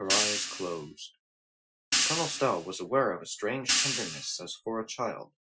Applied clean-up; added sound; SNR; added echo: classical method Wiener filter.